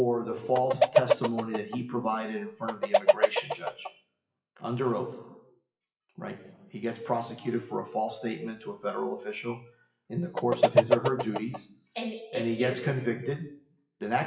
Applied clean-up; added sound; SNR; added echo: classical method WPE with log-MMSE.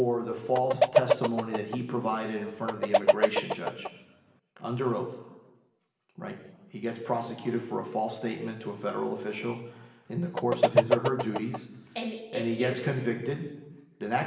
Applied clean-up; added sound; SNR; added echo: none; Chicken, rooster; -3 dB; reverberation time 1.1 s.